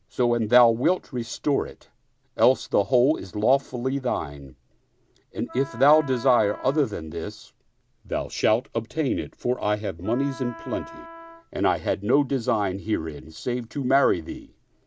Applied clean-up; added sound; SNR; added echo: none; Wind instrument, woodwind instrument; 17 dB; none.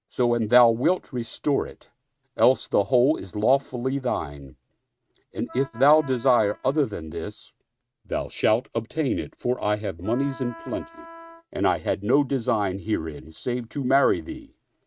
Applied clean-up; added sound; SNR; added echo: neural mask model RNNoise.